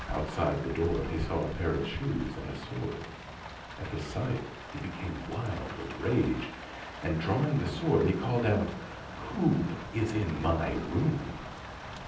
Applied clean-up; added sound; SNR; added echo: none; Rain; 10 dB; reverberation time 0.6 s.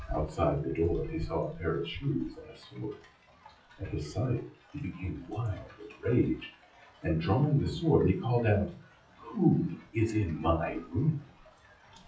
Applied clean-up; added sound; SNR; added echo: classical method WPE with log-MMSE.